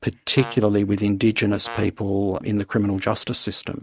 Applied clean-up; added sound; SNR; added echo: neural mask model RNNoise.